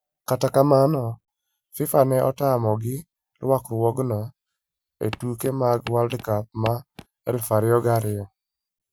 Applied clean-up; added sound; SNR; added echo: none; Walk, footsteps; 15 dB; none.